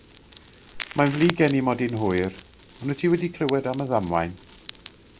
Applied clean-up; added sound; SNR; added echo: none; Crackle; 16 dB; none.